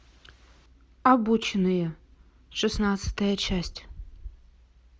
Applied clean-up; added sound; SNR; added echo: none; none; none; none.